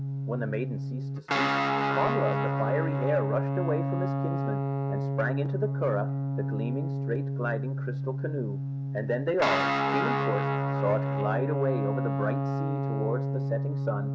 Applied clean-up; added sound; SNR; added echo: none; Guitar; -4 dB; none.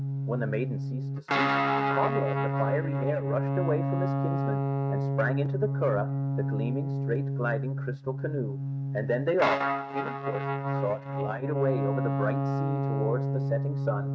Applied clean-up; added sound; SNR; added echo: neural mask model RNNoise.